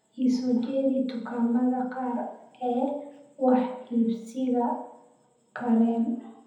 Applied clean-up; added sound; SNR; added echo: none; none; none; reverberation time 1.0 s.